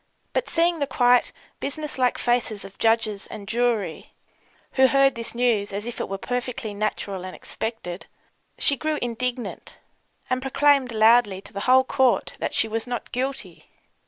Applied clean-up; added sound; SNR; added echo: none; none; none; none.